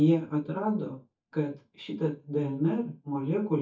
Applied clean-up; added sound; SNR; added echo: neural mask model DeepFilterNet 3.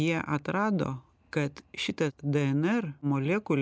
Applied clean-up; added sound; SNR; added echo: none; none; none; none.